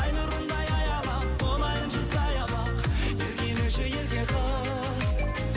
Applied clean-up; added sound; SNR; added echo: none; Motorcycle; 18 dB; none.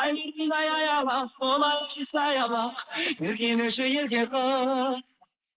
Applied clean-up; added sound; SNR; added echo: neural mask model Resemble Enhance denoiser.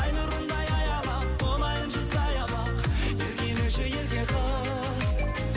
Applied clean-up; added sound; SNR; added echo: none; none; none; none.